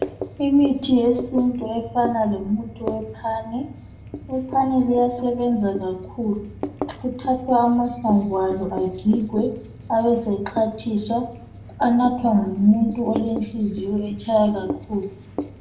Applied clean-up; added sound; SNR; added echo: none; Writing; 10 dB; reverberation time 0.5 s.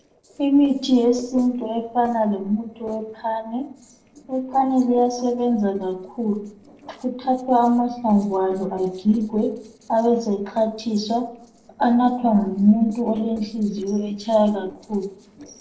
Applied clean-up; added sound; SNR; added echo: neural separator model SepFormer DNS4.